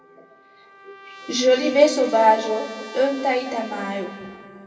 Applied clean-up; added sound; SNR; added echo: none; Trumpet; 19 dB; reverberation time 2.2 s.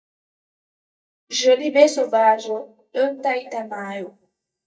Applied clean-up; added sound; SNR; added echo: neural mask model DeepFilterNet 3.